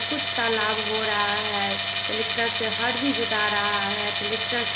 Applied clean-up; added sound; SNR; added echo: none; Tools; -4 dB; none.